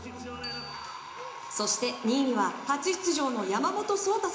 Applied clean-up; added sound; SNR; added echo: none; Bicycle bell; 20 dB; reverberation time 0.8 s.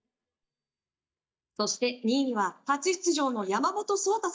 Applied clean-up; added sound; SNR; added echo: neural mask model DeepFilterNet 3.